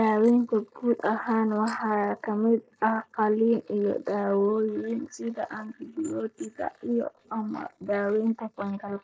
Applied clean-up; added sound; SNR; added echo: neural mask model Resemble Enhance denoiser.